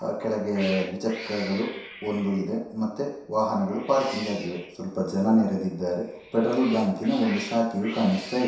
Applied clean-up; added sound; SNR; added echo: none; Cat; 16 dB; reverberation time 0.7 s.